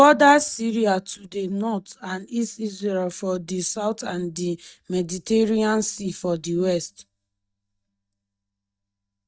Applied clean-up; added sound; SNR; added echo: neural mask model DeepFilterNet 3.